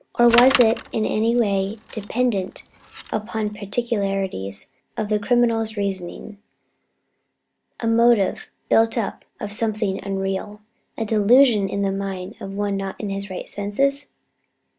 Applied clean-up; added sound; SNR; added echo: none; Bicycle; 7 dB; none.